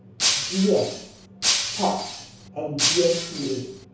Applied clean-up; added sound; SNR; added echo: none; Shatter; 0 dB; reverberation time 0.6 s.